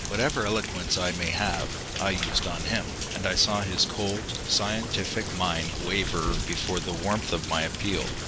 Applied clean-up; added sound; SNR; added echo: none; Rain; 3 dB; none.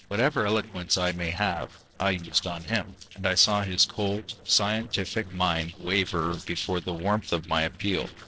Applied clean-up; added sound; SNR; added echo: neural separator model SepFormer DNS4.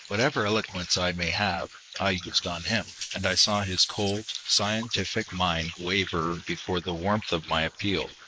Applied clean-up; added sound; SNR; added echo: neural mask model Resemble Enhance denoiser.